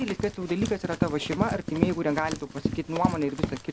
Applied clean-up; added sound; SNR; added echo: none; Run; 2 dB; none.